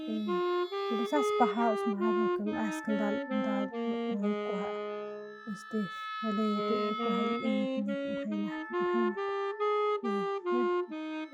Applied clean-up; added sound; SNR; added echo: classical method log-MMSE.